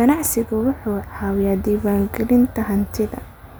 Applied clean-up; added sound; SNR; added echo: none; none; none; none.